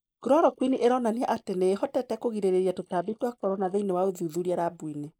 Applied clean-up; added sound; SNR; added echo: neural mask model Resemble Enhance denoiser.